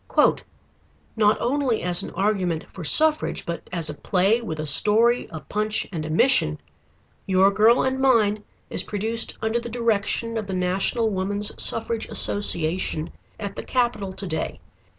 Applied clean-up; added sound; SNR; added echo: none; none; none; none.